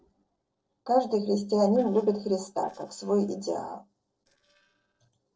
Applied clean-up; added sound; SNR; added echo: neural separator model SepFormer DNS4.